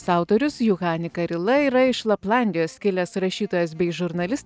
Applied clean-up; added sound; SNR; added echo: none; none; none; none.